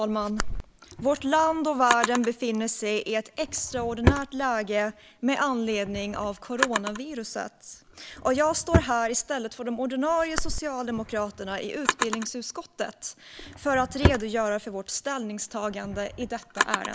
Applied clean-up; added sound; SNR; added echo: none; Drawer open or close; 4 dB; none.